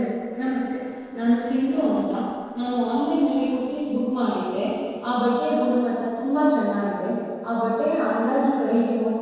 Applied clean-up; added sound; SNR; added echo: neural separator model SepFormer DNS4.